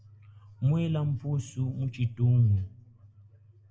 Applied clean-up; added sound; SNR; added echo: none; none; none; reverberation time 0.3 s.